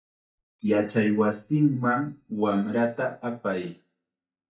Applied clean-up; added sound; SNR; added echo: neural mask model DeepFilterNet 3.